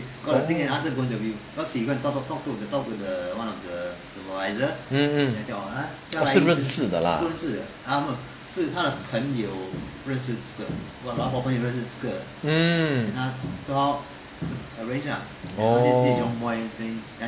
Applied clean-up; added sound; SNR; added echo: none; none; none; none.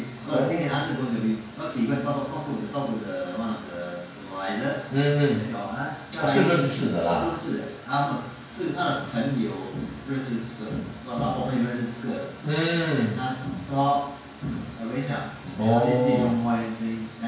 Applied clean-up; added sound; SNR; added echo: none; none; none; reverberation time 0.5 s.